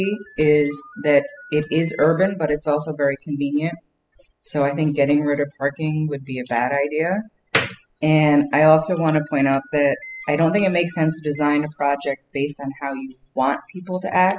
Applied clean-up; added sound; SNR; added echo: classical method spectral subtraction.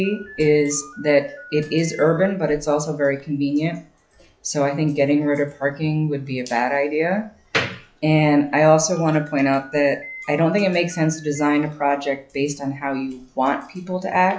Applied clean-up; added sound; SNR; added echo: classical method log-MMSE.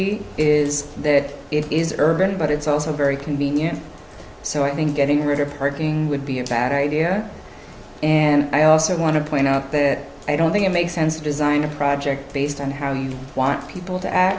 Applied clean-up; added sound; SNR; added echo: none; none; none; none.